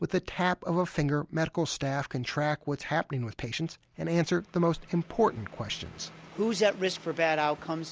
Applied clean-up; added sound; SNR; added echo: none; none; none; none.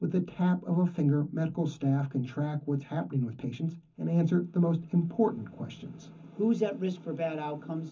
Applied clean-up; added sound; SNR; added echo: none; none; none; reverberation time 0.3 s.